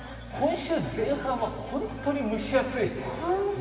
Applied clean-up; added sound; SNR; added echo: none; none; none; reverberation time 2.5 s.